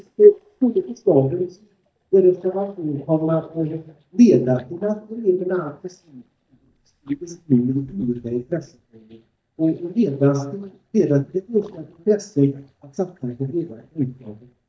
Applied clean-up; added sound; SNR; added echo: neural mask model DeepFilterNet 3.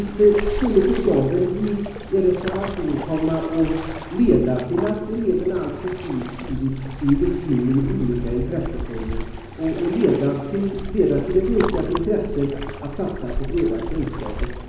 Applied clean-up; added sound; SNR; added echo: none; Waves, surf; 9 dB; reverberation time 1.1 s.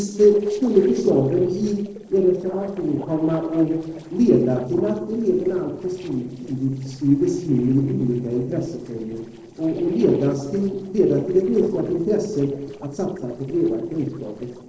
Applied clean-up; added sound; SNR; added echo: neural separator model SepFormer DNS4.